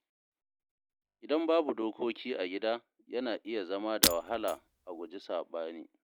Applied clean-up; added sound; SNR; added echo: none; Shatter; -2 dB; none.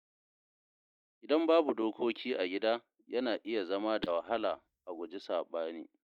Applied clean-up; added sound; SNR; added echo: neural mask model DeepFilterNet 3.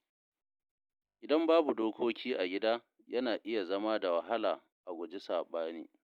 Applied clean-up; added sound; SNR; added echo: none; none; none; none.